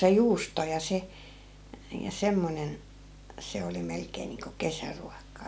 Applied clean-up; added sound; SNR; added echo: none; none; none; none.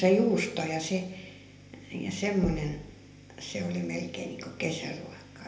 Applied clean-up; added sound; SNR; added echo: none; Knock; 13 dB; reverberation time 0.7 s.